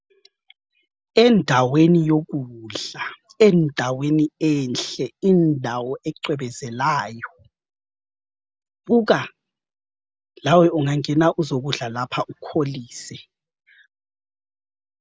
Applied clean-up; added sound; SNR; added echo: none; none; none; none.